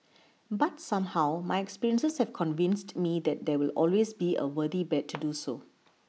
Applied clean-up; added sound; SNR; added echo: none; none; none; none.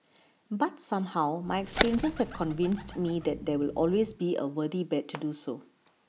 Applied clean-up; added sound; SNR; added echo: none; Bird; 5 dB; none.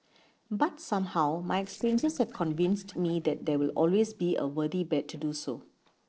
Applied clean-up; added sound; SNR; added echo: neural separator model SepFormer DNS4.